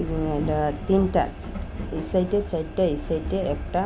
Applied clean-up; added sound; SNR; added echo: none; Train; 7 dB; none.